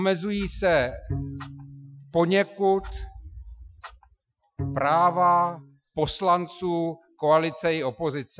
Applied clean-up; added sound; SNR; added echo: classical method Wiener filter.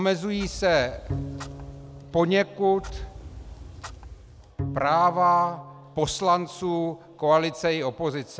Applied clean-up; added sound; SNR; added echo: none; Bowed string instrument + Clock; 13 dB; none.